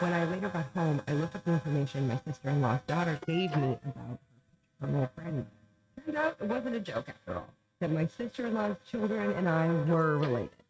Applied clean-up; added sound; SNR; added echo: neural mask model RNNoise.